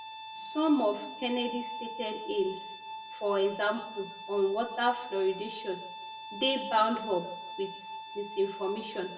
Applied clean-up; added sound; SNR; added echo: none; Bowed string instrument; 10 dB; reverberation time 0.7 s.